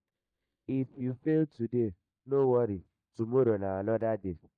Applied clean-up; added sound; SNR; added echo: neural mask model DeepFilterNet 3.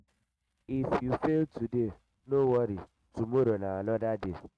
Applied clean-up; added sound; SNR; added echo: neural mask model RNNoise.